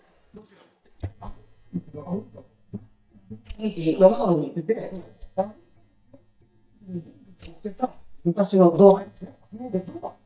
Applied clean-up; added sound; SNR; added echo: neural mask model DeepFilterNet 3.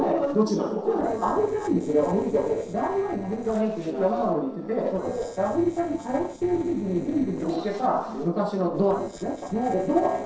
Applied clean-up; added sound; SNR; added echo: neural separator model SepFormer DNS4.